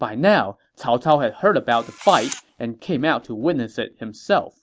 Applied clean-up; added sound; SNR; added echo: none; Camera; 17 dB; none.